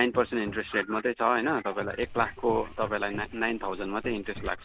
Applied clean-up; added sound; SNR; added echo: none; Fire + Hammer; 14 dB; none.